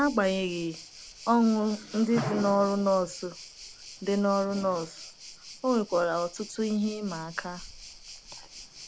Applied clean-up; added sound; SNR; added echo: none; Waves, surf; 18 dB; none.